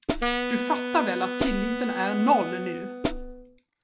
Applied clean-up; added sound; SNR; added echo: none; Wind instrument, woodwind instrument + Hi-hat; 2 dB; none.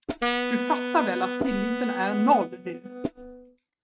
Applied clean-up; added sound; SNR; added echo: neural mask model RNNoise.